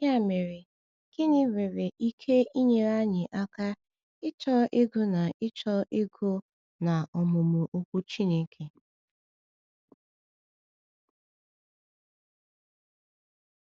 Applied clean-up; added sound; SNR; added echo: none; none; none; none.